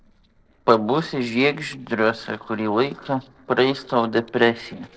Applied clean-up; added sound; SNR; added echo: neural separator model SepFormer DNS4.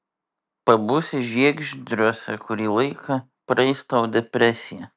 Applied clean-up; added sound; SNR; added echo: none; none; none; none.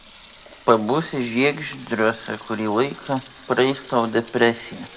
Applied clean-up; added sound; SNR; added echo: none; Sink (filling or washing) / Water tap, faucet; 19 dB; reverberation time 1.0 s.